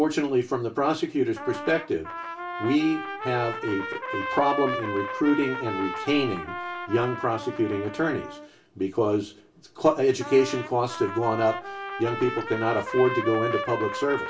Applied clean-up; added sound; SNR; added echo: none; Trumpet; 8 dB; reverberation time 0.2 s.